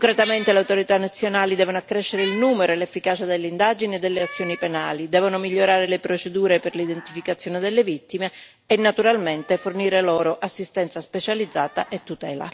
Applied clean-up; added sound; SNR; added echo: none; Meow; 18 dB; none.